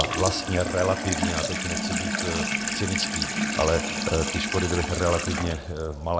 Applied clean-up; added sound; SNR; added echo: none; Sink (filling or washing) / Water tap, faucet; 2 dB; reverberation time 0.6 s.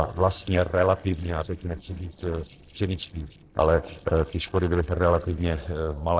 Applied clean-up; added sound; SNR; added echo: neural separator model SepFormer DNS4.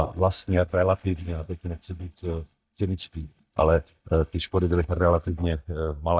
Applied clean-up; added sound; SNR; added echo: neural mask model DeepFilterNet 3.